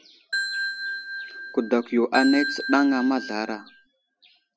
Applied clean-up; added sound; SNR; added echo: none; Ringtone / Bell; 6 dB; none.